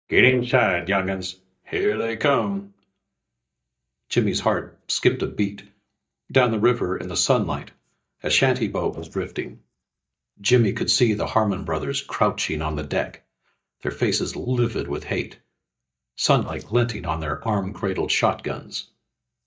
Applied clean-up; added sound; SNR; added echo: neural mask model DeepFilterNet 3.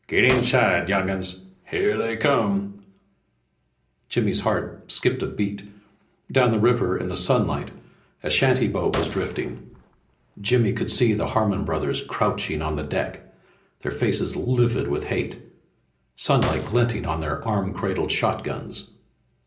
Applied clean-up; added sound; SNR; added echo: none; Gunshot, gunfire; 12 dB; reverberation time 0.5 s.